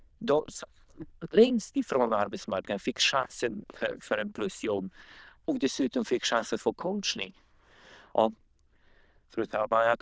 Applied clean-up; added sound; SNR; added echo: neural diffusion model UNIVERSE++.